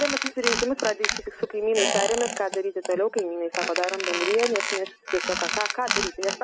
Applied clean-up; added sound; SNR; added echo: none; Squeak; 3 dB; none.